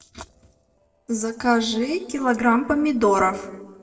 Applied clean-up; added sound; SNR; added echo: neural separator model SepFormer DNS4.